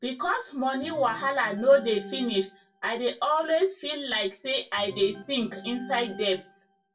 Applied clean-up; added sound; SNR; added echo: none; Organ; 19 dB; reverberation time 0.2 s.